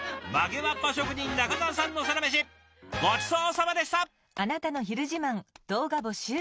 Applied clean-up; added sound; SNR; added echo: none; none; none; none.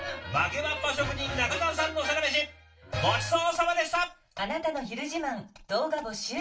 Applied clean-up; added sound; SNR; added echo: none; none; none; reverberation time 0.2 s.